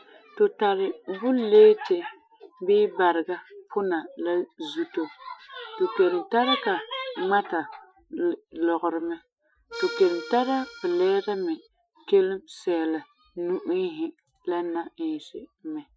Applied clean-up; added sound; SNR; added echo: classical method Wiener filter.